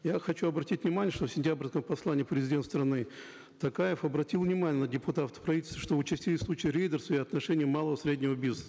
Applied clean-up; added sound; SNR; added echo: none; none; none; none.